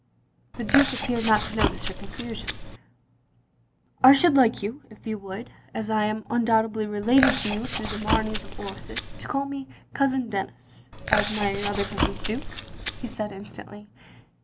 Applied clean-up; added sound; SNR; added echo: none; Chewing, mastication; 2 dB; none.